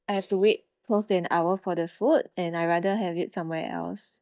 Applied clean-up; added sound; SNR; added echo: neural mask model DeepFilterNet 3.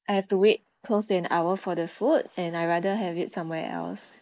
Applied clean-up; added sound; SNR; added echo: neural mask model Resemble Enhance denoiser.